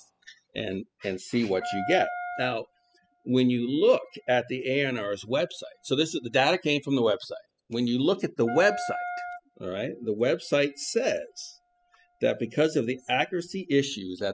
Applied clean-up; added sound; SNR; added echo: classical method spectral subtraction.